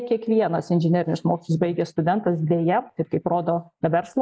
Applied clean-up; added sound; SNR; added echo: neural mask model Resemble Enhance denoiser.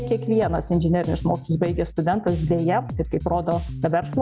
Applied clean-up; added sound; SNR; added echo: none; Bass guitar; 9 dB; none.